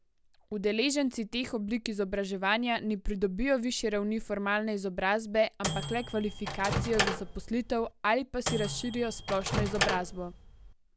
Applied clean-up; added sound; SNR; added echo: none; Microwave oven; 3 dB; none.